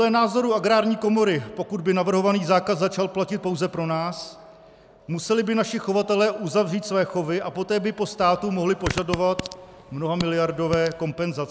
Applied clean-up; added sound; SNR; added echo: none; Fart; 11 dB; none.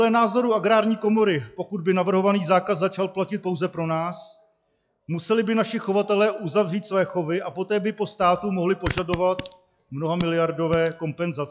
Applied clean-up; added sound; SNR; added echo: classical method log-MMSE.